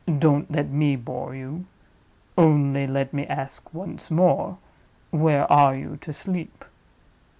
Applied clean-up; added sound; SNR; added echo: none; none; none; none.